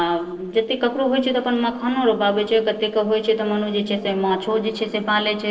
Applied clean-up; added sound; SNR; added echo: neural separator model SepFormer DNS4.